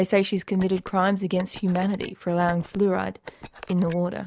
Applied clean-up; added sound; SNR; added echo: none; Telephone; 18 dB; none.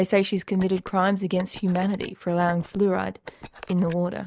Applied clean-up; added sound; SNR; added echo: neural mask model Resemble Enhance denoiser.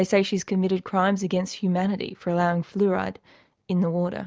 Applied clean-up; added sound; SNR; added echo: none; none; none; none.